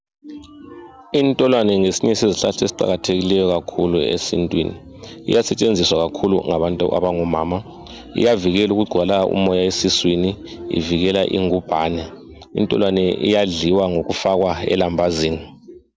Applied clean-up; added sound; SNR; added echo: none; none; none; none.